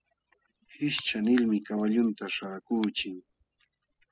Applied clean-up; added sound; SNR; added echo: classical method spectral subtraction.